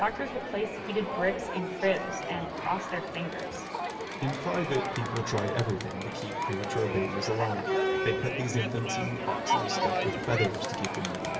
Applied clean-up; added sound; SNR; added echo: none; Crowd; 1 dB; reverberation time 0.9 s.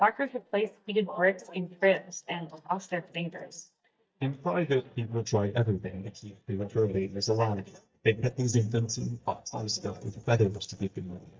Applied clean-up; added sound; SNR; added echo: neural mask model DeepFilterNet 3.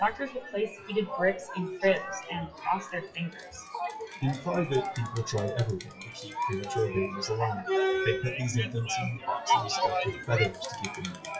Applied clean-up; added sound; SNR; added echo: classical method WPE with log-MMSE.